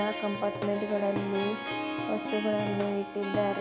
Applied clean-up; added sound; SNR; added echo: none; Harp + Plucked string instrument; 4 dB; none.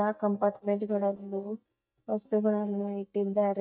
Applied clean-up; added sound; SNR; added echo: neural mask model DeepFilterNet 3.